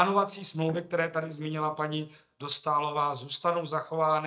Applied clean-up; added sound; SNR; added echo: neural mask model DeepFilterNet 3.